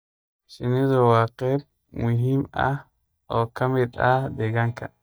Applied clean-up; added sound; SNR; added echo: neural mask model DeepFilterNet 3.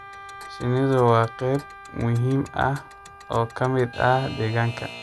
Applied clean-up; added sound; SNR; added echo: none; Wind instrument, woodwind instrument + Alarm / Clock; 16 dB; none.